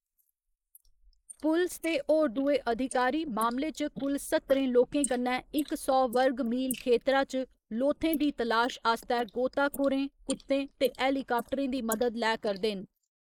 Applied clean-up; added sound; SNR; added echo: neural mask model Resemble Enhance denoiser.